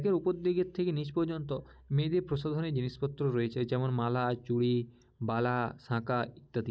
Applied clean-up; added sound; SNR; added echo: none; none; none; none.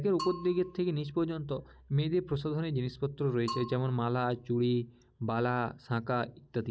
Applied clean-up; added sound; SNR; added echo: none; Bell / Percussion; 17 dB; none.